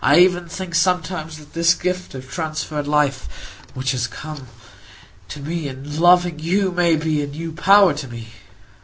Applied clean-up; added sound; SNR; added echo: none; none; none; none.